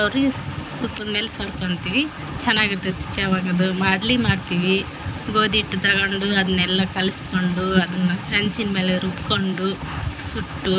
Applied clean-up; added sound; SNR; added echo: none; none; none; none.